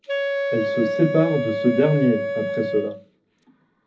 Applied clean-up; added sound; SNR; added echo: none; Wind instrument, woodwind instrument; 3 dB; reverberation time 0.4 s.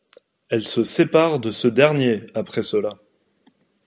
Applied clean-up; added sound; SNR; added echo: none; none; none; none.